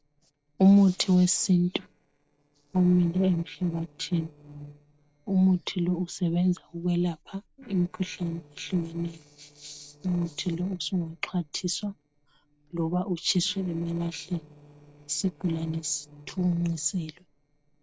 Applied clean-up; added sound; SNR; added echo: neural separator model SepFormer DNS4.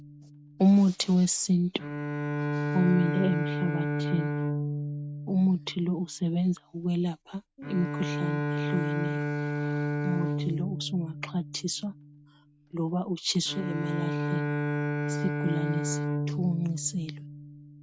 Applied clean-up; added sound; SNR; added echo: neural mask model RNNoise.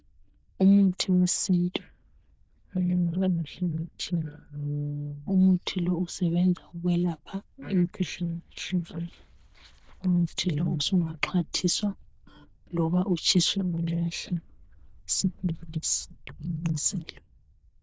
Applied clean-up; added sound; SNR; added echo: neural diffusion model UNIVERSE++.